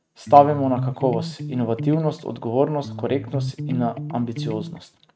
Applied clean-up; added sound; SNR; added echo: neural mask model RNNoise.